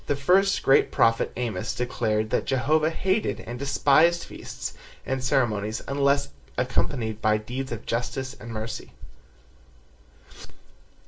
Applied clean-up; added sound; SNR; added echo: none; none; none; reverberation time 0.2 s.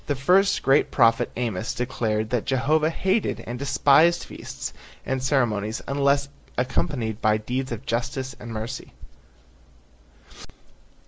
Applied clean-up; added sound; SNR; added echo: none; none; none; none.